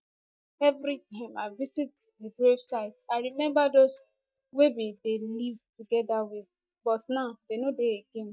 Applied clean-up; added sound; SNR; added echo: neural mask model DeepFilterNet 3.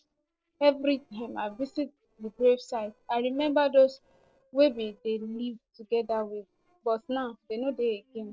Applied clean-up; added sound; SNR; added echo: neural separator model SepFormer DNS4.